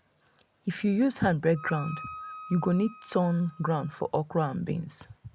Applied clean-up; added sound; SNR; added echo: none; Wind instrument, woodwind instrument; 16 dB; none.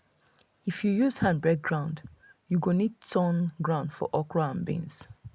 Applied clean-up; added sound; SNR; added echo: none; none; none; none.